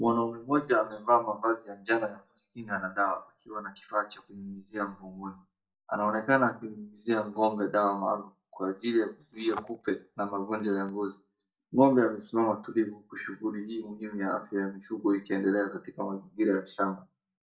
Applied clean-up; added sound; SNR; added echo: neural mask model DeepFilterNet 3.